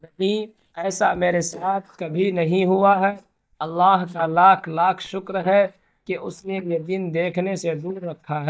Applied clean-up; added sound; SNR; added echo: neural mask model DeepFilterNet 3.